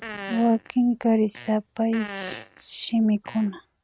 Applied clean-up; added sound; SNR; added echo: neural mask model RNNoise.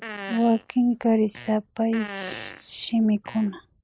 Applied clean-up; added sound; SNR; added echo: neural mask model Resemble Enhance denoiser.